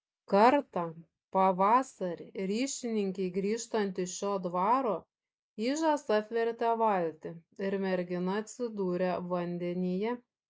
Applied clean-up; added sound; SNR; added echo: none; none; none; none.